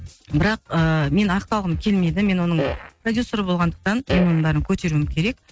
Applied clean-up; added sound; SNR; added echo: neural mask model RNNoise.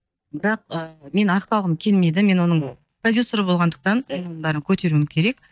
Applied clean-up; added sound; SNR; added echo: neural mask model DeepFilterNet 3.